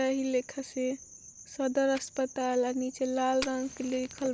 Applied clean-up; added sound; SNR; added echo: none; Fire; 20 dB; none.